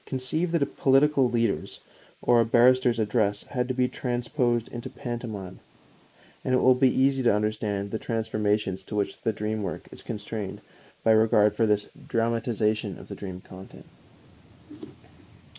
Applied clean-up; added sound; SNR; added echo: neural mask model Resemble Enhance denoiser.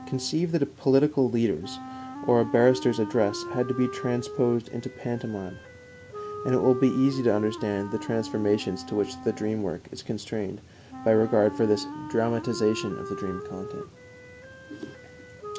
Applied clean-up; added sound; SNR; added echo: none; Wind instrument, woodwind instrument; 12 dB; none.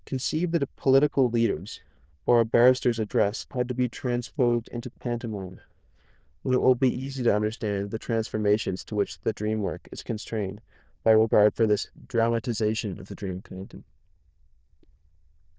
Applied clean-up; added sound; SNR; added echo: neural diffusion model UNIVERSE++.